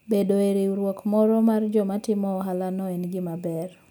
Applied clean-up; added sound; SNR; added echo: none; none; none; none.